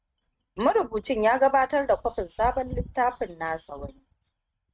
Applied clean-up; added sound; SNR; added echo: neural mask model RNNoise.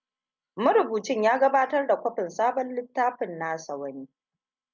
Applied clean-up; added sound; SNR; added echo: none; none; none; none.